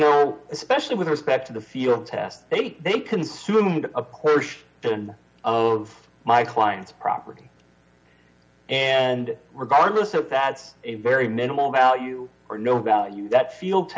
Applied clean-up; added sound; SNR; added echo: none; none; none; none.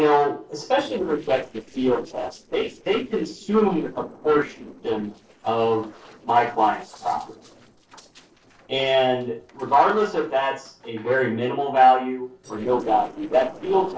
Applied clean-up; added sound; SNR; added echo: neural separator model SepFormer DNS4.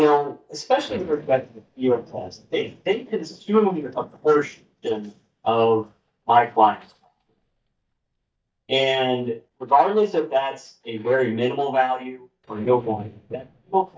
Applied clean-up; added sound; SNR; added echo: neural mask model DeepFilterNet 3.